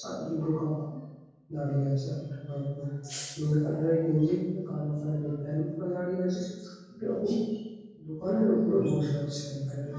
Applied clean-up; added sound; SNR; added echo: none; Hiss; 17 dB; reverberation time 1.3 s.